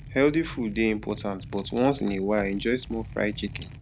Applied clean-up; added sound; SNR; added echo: none; Liquid; 14 dB; none.